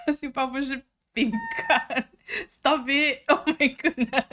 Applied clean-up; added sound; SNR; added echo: neural mask model RNNoise.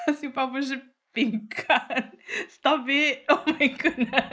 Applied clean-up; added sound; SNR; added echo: neural mask model Resemble Enhance denoiser.